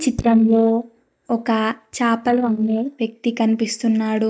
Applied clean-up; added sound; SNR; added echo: neural mask model DeepFilterNet 3.